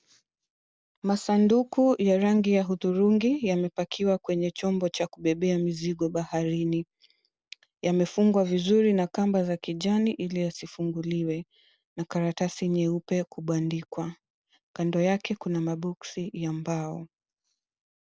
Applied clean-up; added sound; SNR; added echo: none; none; none; none.